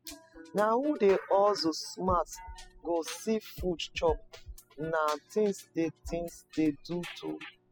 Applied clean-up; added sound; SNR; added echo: classical method spectral subtraction.